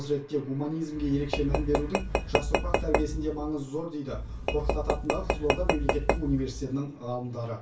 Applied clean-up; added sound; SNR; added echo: none; Tap / Glass; -2 dB; reverberation time 0.2 s.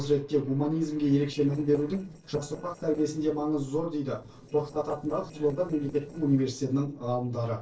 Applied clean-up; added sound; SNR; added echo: neural separator model SepFormer DNS4.